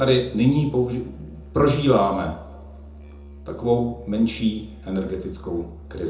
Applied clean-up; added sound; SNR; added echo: none; Musical instrument; 17 dB; reverberation time 0.5 s.